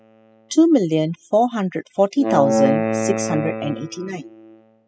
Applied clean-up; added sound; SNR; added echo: classical method spectral subtraction.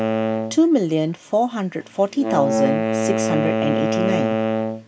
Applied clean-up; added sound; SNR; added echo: none; Wind instrument, woodwind instrument; 0 dB; none.